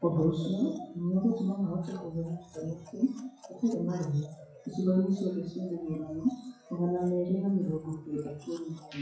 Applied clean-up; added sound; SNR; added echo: classical method WPE with log-MMSE.